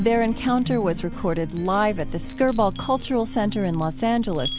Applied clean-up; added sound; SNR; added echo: none; Glass; 6 dB; none.